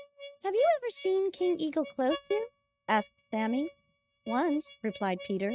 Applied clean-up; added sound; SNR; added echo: neural mask model RNNoise.